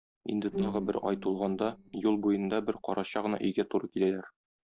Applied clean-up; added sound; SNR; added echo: neural separator model SepFormer DNS4.